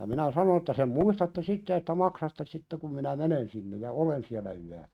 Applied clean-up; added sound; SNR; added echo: neural mask model RNNoise.